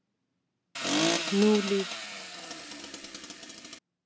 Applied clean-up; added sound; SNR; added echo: none; Accelerating, revving, vroom; 1 dB; none.